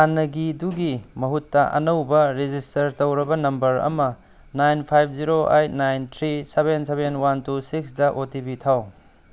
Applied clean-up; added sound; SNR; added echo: none; none; none; none.